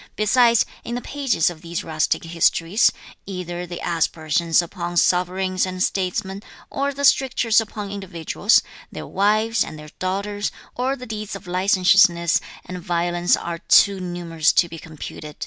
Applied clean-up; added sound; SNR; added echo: none; none; none; none.